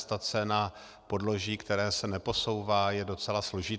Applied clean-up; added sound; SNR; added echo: none; none; none; none.